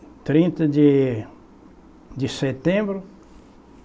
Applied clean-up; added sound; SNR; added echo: none; none; none; none.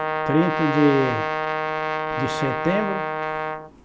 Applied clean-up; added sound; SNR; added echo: none; Brass instrument; 1 dB; none.